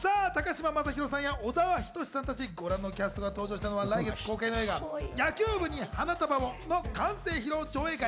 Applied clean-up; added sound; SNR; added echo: none; none; none; none.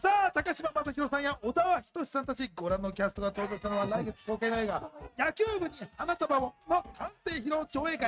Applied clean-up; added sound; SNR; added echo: neural mask model RNNoise.